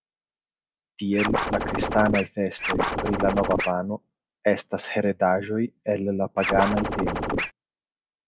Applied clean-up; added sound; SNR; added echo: none; Scratching (performance technique); 0 dB; none.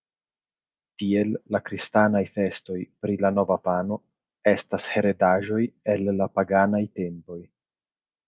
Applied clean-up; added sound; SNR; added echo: none; none; none; none.